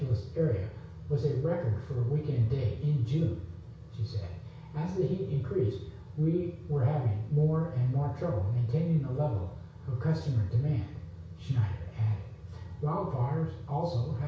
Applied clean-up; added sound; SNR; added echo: none; none; none; reverberation time 0.6 s.